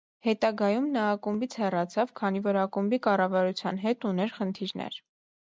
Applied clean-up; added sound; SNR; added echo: none; none; none; none.